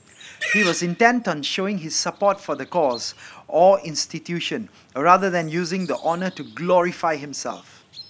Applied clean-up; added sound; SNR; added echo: none; Livestock, farm animals, working animals; 13 dB; none.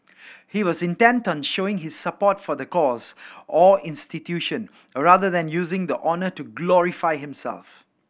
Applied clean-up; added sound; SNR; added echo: none; none; none; none.